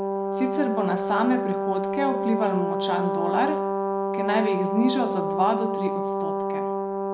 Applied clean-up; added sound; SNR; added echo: none; Brass instrument; -1 dB; none.